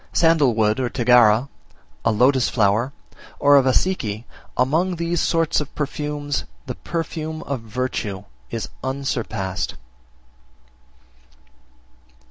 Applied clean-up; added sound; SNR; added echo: none; none; none; none.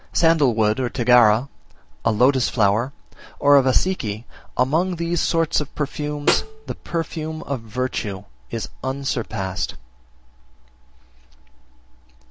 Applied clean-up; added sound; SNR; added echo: none; Snare drum; 6 dB; none.